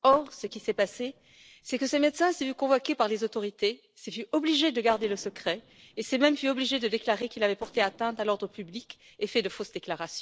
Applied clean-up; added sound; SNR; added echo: neural separator model SepFormer DNS4.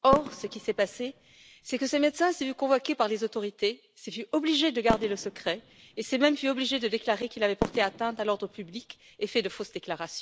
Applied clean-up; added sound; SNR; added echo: none; Fireworks; 11 dB; none.